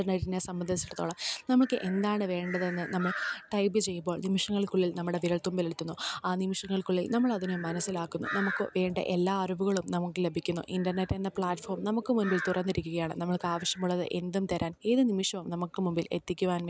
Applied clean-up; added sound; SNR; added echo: none; none; none; none.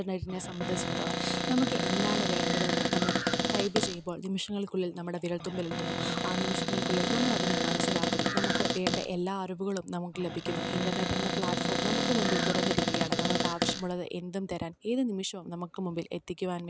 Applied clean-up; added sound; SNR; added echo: none; Cupboard open or close; -3 dB; none.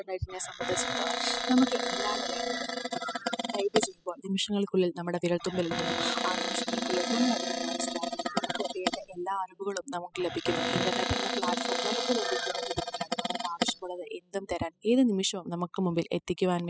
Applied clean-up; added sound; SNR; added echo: classical method spectral subtraction.